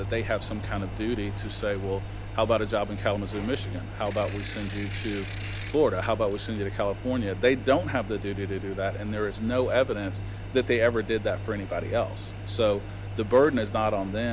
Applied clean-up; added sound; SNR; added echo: none; Ratchet, pawl / Percussion + Engine; 6 dB; none.